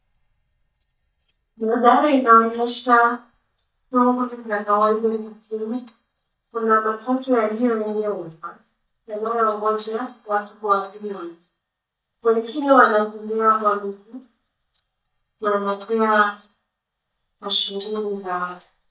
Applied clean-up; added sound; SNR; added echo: neural mask model DeepFilterNet 3.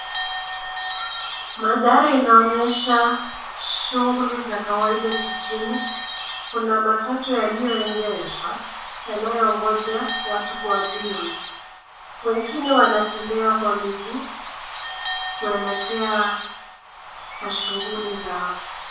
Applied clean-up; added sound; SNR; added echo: none; Bird / Bell; 5 dB; reverberation time 0.7 s.